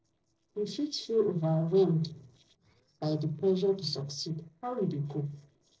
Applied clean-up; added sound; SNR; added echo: neural separator model SepFormer DNS4.